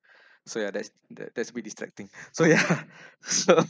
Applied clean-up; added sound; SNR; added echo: neural mask model Resemble Enhance denoiser.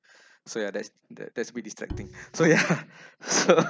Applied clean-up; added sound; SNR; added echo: none; Bowed string instrument; 15 dB; none.